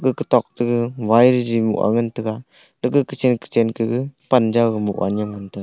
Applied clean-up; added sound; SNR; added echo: none; none; none; none.